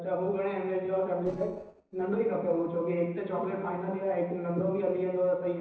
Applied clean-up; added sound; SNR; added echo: neural separator model SepFormer DNS4.